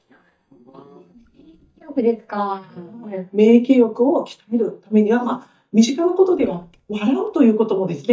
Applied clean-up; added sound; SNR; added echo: neural mask model DeepFilterNet 3.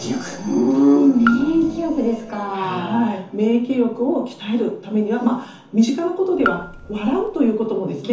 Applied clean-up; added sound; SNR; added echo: none; Raindrop / Drip; 11 dB; reverberation time 0.9 s.